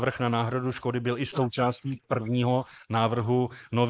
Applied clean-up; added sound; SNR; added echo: neural mask model Resemble Enhance denoiser.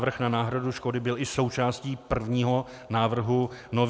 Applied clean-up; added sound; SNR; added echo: none; none; none; none.